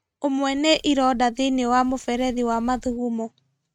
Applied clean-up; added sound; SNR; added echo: neural mask model RNNoise.